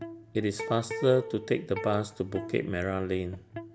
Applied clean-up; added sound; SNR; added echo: none; Electric guitar; 11 dB; none.